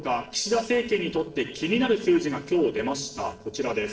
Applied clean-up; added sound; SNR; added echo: neural separator model SepFormer DNS4.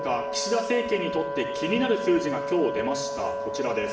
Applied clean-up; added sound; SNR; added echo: none; Wind instrument, woodwind instrument; 4 dB; reverberation time 0.8 s.